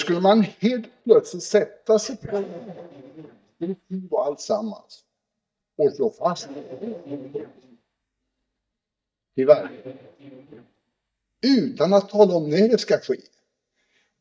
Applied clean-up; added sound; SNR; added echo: neural mask model DeepFilterNet 3.